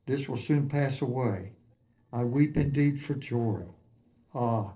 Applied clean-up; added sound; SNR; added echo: neural separator model SepFormer DNS4.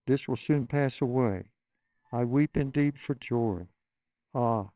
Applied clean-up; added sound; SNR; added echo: neural separator model SepFormer WHAMR!.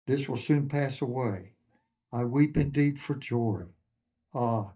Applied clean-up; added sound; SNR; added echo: neural mask model DeepFilterNet 3.